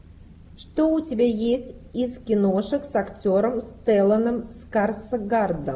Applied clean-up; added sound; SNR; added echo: none; none; none; none.